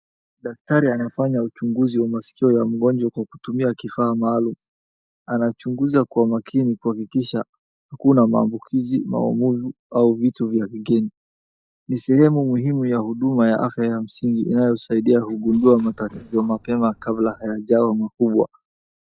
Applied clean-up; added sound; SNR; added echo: neural mask model DeepFilterNet 3.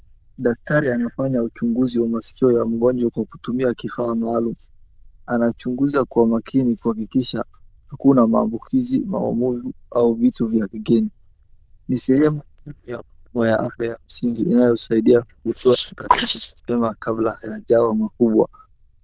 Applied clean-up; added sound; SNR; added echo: neural diffusion model UNIVERSE++.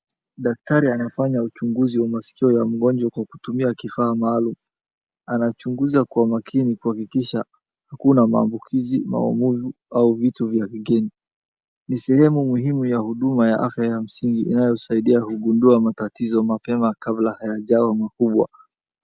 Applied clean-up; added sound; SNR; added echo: none; none; none; none.